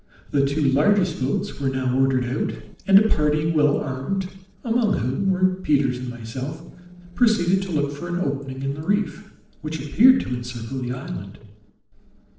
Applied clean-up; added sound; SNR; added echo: neural separator model SepFormer DNS4.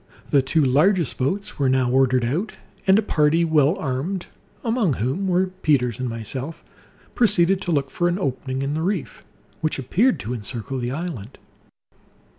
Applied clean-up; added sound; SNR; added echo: none; none; none; none.